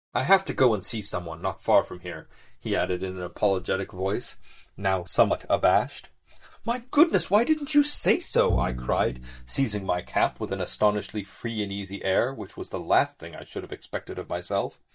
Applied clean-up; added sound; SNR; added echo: neural mask model DeepFilterNet 3.